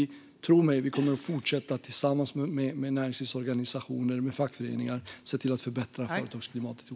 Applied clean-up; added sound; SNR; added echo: none; none; none; none.